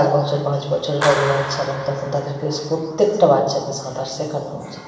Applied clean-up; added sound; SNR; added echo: none; Clapping; 11 dB; reverberation time 1.3 s.